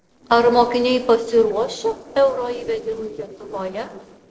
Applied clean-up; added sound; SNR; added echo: neural separator model SepFormer DNS4.